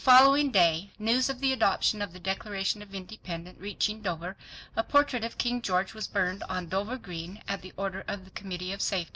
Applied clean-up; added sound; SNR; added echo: none; none; none; none.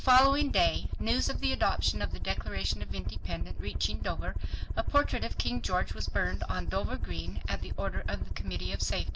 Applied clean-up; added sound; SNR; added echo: none; Aircraft; -1 dB; none.